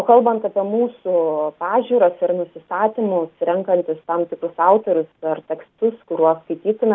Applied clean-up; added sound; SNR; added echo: none; none; none; none.